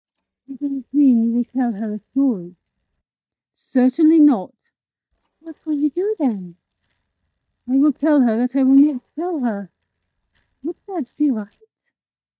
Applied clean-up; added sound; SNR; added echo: neural mask model DeepFilterNet 3.